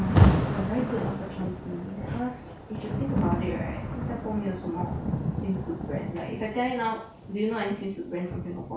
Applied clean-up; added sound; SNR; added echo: none; Rain; -3 dB; none.